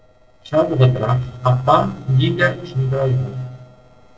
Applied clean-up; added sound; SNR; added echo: neural separator model SepFormer DNS4.